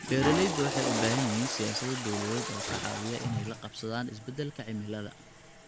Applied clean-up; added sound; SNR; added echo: none; Toilet flush / Water; 2 dB; none.